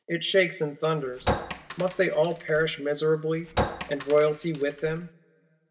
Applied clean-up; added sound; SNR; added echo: none; Chink, clink; 6 dB; reverberation time 0.9 s.